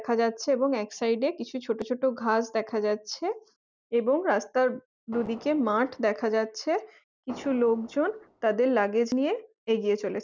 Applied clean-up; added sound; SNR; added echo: none; Fireworks; 19 dB; none.